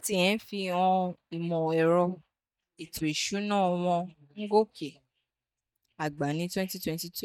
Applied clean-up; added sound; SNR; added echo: neural mask model DeepFilterNet 3.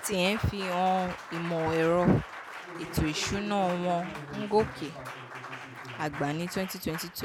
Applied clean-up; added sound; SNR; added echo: none; Applause; 11 dB; none.